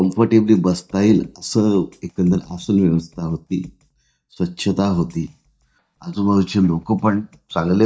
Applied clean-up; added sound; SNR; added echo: neural mask model DeepFilterNet 3.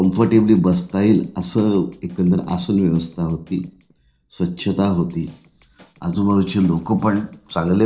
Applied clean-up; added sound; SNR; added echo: neural separator model SepFormer DNS4.